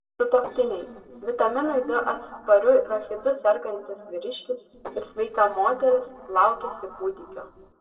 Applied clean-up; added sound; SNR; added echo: neural separator model SepFormer DNS4.